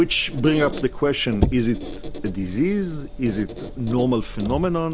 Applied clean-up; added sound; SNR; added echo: none; Squeak; 7 dB; none.